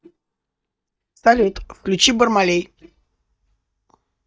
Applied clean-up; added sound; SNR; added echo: neural mask model DeepFilterNet 3.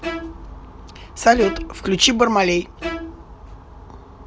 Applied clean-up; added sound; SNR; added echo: none; Bowed string instrument; 12 dB; none.